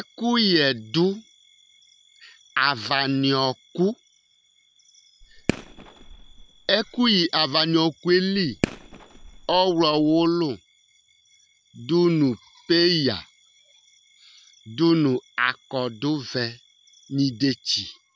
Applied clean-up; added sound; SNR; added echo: none; Fireworks; 11 dB; none.